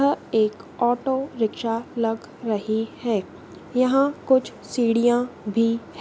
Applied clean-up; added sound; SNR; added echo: none; none; none; none.